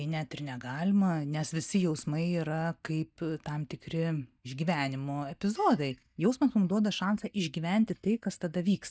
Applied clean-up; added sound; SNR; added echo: neural mask model DeepFilterNet 3.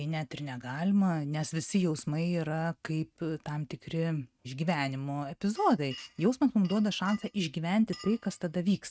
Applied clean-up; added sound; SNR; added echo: neural mask model RNNoise.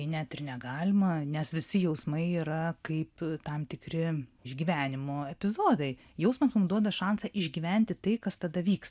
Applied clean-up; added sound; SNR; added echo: none; none; none; none.